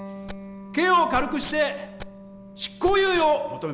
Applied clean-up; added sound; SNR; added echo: none; Electric guitar + Wild animals; 12 dB; none.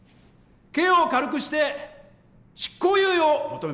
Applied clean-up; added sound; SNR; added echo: none; none; none; none.